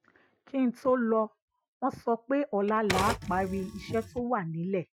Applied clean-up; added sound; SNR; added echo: classical method Wiener filter.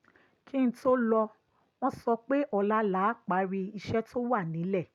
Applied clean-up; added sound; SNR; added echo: none; none; none; none.